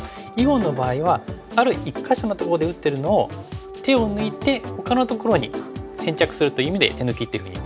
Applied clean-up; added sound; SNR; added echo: none; Siren / Dog; 18 dB; none.